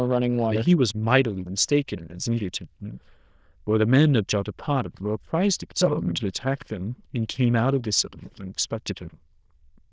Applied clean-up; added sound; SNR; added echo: neural diffusion model UNIVERSE++.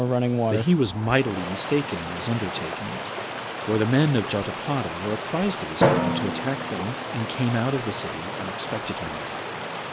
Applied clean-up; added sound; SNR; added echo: none; Drum + Stream; 2 dB; none.